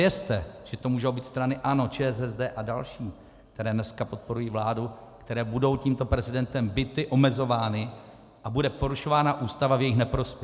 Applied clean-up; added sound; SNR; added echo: none; none; none; none.